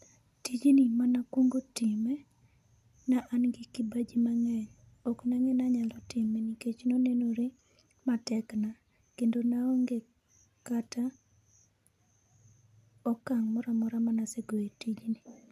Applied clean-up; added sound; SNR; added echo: none; none; none; none.